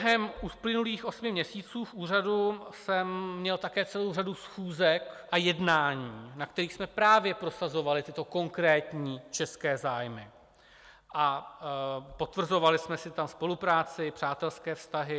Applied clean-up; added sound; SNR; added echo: none; none; none; none.